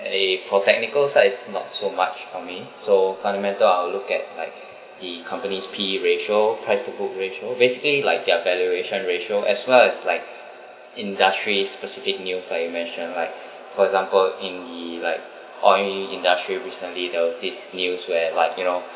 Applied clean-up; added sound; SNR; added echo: none; none; none; none.